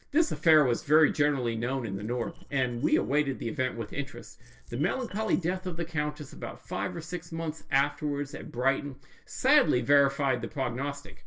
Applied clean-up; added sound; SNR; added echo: neural separator model SepFormer DNS4.